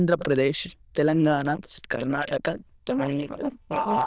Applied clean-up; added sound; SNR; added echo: neural diffusion model UNIVERSE++.